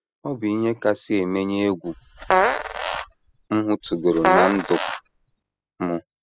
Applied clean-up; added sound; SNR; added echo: classical method spectral subtraction.